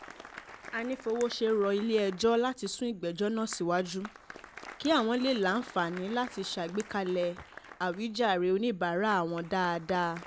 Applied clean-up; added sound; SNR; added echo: none; Applause; 18 dB; none.